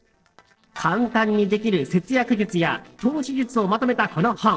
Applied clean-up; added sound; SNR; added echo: neural separator model SepFormer DNS4.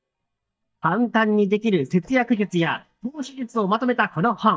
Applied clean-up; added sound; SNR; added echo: neural mask model DeepFilterNet 3.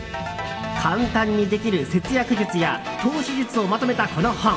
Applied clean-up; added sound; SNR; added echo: none; Ringtone / Keyboard (musical); 13 dB; reverberation time 1.8 s.